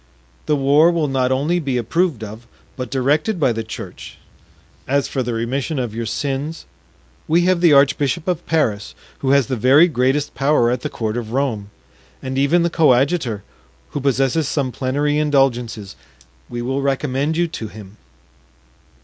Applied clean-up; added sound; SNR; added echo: none; none; none; none.